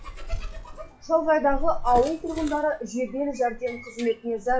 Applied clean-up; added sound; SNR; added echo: classical method WPE with log-MMSE.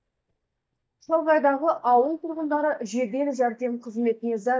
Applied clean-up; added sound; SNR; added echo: neural mask model DeepFilterNet 3.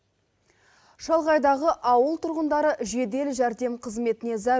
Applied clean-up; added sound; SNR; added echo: none; none; none; none.